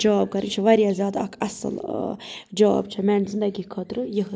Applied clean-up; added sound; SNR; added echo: none; none; none; none.